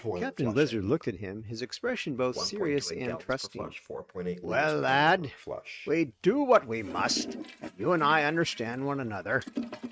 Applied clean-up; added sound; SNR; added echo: neural mask model RNNoise.